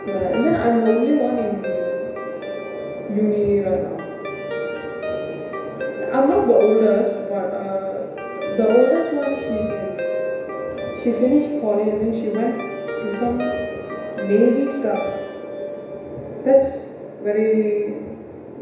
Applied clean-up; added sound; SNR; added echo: none; Guitar; 8 dB; reverberation time 1.0 s.